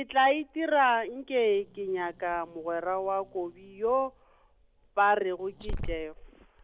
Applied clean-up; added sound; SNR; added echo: none; Growling; 14 dB; none.